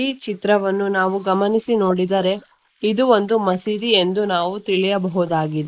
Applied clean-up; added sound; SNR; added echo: neural mask model Resemble Enhance denoiser.